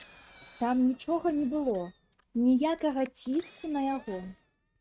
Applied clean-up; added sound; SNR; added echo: neural mask model RNNoise.